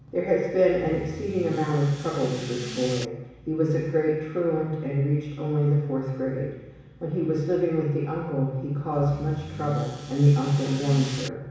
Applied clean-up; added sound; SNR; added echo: none; Accelerating, revving, vroom / Car; 13 dB; reverberation time 1.1 s.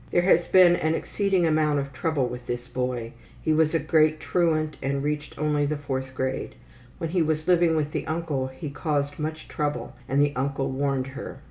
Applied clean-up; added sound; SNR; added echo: none; none; none; none.